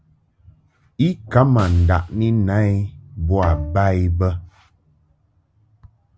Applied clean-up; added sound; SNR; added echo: none; Snare drum + Bowed string instrument; 19 dB; none.